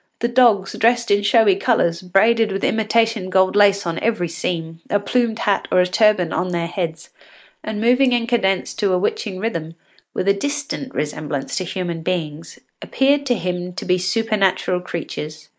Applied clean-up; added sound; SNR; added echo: neural mask model Resemble Enhance denoiser.